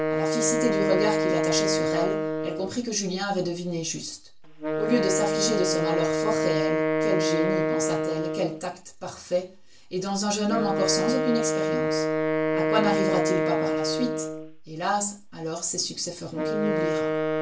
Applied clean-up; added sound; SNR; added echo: none; Wind instrument, woodwind instrument; -2 dB; reverberation time 0.3 s.